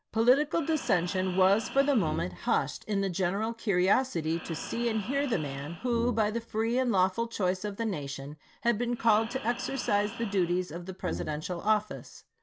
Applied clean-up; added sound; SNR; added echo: none; Breathing + Brass instrument; 13 dB; none.